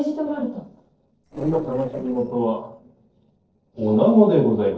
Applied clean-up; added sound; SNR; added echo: neural separator model SepFormer DNS4.